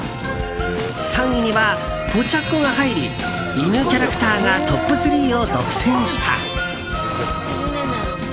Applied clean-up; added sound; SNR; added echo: none; Walk, footsteps + Fart; 18 dB; none.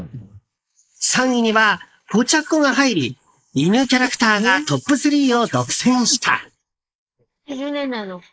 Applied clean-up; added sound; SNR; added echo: neural mask model Resemble Enhance denoiser.